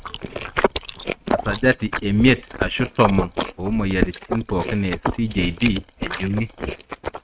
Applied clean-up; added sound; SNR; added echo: neural mask model RNNoise.